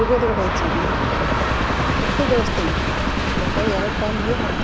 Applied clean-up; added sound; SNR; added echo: none; Train; -5 dB; none.